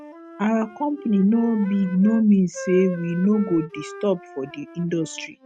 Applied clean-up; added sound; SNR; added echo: neural mask model RNNoise.